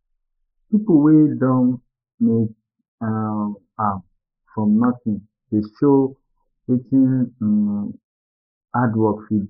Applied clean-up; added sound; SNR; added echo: neural mask model Resemble Enhance denoiser.